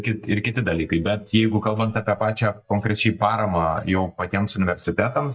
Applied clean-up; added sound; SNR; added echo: neural mask model DeepFilterNet 3.